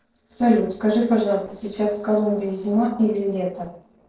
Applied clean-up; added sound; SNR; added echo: neural separator model SepFormer DNS4.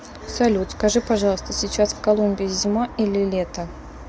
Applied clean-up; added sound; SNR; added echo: none; none; none; none.